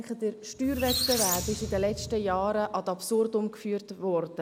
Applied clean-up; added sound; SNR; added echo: none; Squeak; 4 dB; none.